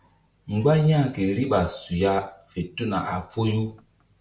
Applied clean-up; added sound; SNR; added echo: none; none; none; none.